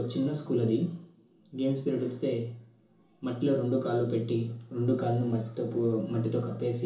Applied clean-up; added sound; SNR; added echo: none; none; none; reverberation time 0.7 s.